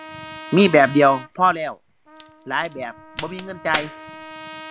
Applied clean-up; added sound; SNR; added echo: none; Crack + Trumpet; 14 dB; none.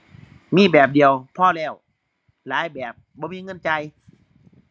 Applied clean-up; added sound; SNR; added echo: none; none; none; none.